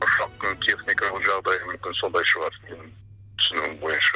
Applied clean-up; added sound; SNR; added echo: none; none; none; none.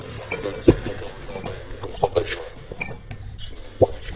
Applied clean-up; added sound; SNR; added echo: neural mask model DeepFilterNet 3.